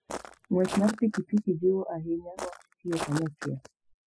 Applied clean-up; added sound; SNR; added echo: classical method spectral subtraction.